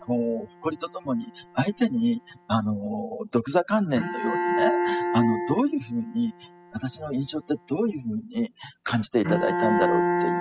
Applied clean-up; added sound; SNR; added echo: classical method spectral subtraction.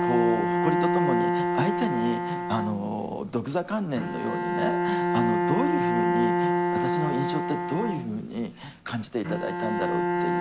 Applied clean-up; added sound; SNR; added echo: none; Bowed string instrument; -3 dB; none.